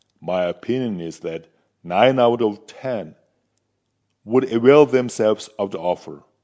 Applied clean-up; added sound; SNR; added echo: none; none; none; none.